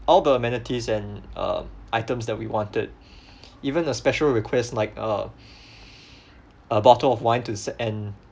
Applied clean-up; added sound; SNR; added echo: none; none; none; none.